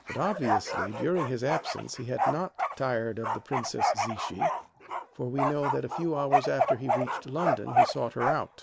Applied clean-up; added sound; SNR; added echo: none; Bark; -2 dB; none.